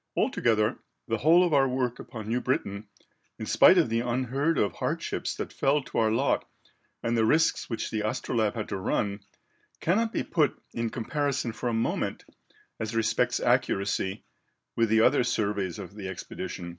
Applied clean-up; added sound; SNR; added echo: none; none; none; none.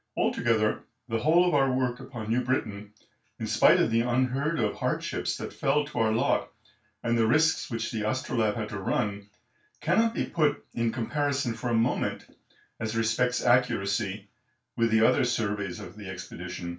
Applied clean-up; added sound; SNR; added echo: none; none; none; reverberation time 0.3 s.